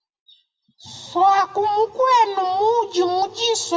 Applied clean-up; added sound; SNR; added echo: none; none; none; reverberation time 1.7 s.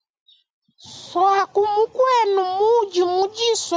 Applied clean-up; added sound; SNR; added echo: none; none; none; none.